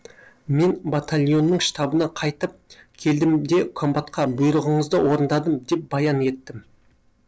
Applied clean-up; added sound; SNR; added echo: neural separator model SepFormer DNS4.